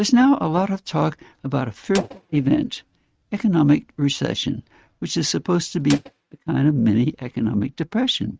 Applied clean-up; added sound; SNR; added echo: neural mask model RNNoise.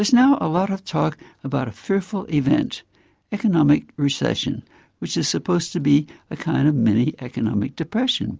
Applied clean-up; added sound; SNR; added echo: none; none; none; none.